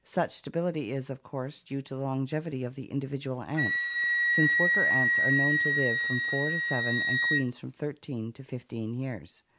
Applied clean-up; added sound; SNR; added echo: none; Wind instrument, woodwind instrument; -2 dB; none.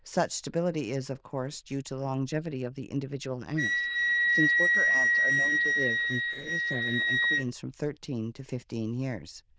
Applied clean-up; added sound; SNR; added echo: neural diffusion model UNIVERSE++.